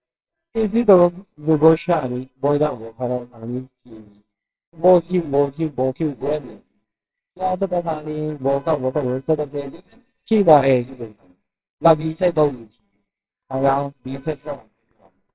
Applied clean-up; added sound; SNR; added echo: neural separator model SepFormer WHAMR!.